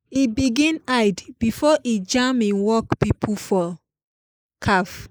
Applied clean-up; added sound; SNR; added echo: neural mask model Resemble Enhance denoiser.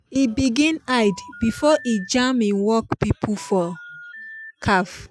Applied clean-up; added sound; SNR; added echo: classical method Wiener filter.